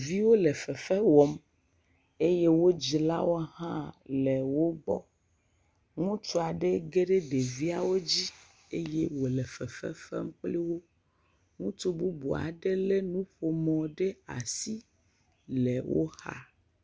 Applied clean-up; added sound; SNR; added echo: none; none; none; none.